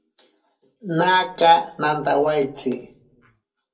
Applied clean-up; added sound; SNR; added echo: none; none; none; reverberation time 0.2 s.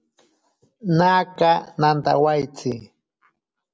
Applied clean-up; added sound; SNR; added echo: none; none; none; none.